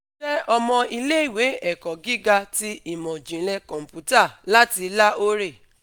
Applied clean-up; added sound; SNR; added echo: none; none; none; none.